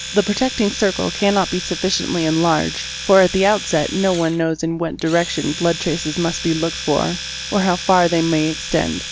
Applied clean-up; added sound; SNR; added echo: none; Domestic sounds, home sounds; 10 dB; none.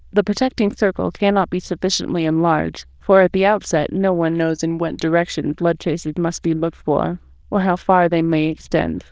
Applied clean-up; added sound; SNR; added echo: neural diffusion model UNIVERSE++.